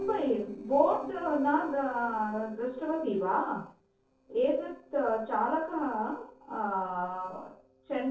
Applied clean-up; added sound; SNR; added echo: neural separator model SepFormer DNS4.